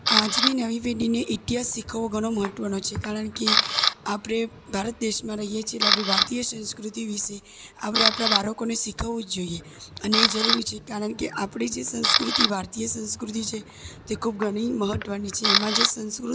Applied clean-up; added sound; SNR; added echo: none; Camera; 0 dB; none.